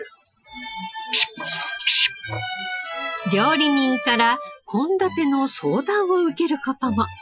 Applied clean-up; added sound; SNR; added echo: classical method Wiener filter.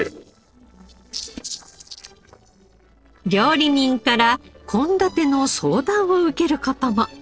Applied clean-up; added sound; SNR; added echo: neural separator model SepFormer DNS4.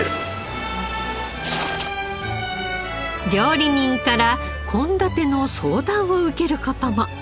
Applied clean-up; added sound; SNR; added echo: none; none; none; none.